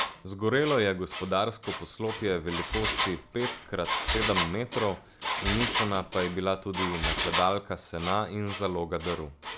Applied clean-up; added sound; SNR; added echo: none; Engine; 3 dB; none.